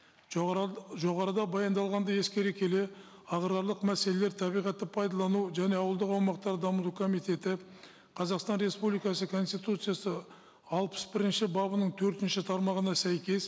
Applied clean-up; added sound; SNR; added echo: none; none; none; none.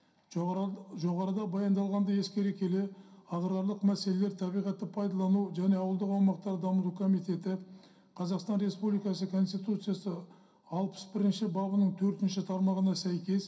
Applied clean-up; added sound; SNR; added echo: none; none; none; reverberation time 0.3 s.